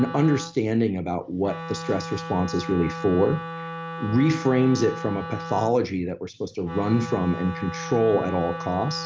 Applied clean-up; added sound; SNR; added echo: none; Wind instrument, woodwind instrument; 10 dB; none.